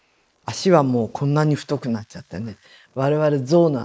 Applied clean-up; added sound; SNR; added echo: neural mask model Resemble Enhance denoiser.